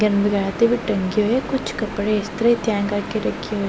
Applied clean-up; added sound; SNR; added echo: none; none; none; none.